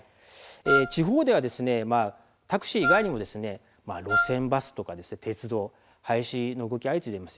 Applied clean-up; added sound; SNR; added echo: none; Wind instrument, woodwind instrument; 0 dB; none.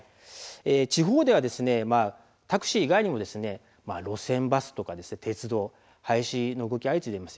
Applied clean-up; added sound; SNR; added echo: none; none; none; none.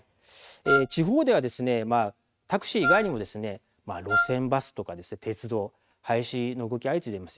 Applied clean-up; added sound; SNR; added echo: neural mask model RNNoise.